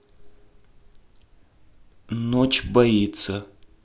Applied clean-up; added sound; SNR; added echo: none; none; none; none.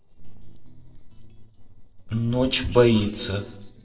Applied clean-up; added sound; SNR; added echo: neural separator model SepFormer DNS4.